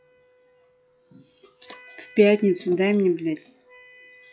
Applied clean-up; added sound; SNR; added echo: classical method log-MMSE.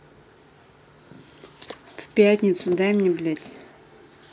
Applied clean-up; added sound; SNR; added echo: none; none; none; none.